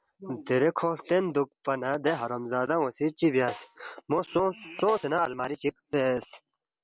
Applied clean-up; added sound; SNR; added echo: none; Snare drum; 19 dB; none.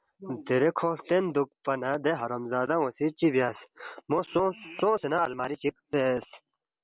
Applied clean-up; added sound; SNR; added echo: none; none; none; none.